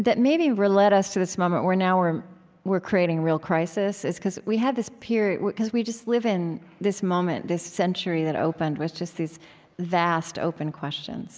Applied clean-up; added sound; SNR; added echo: none; none; none; none.